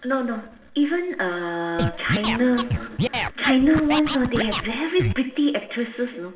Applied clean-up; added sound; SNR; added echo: none; Scratching (performance technique); 4 dB; reverberation time 0.6 s.